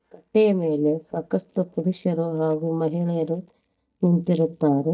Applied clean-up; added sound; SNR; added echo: neural mask model DeepFilterNet 3.